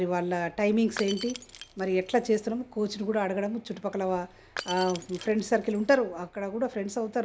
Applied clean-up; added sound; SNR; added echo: none; Shatter / Crushing; 17 dB; none.